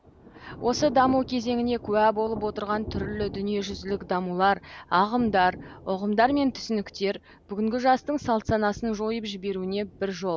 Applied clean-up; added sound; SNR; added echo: none; Thunder / Rain; 16 dB; none.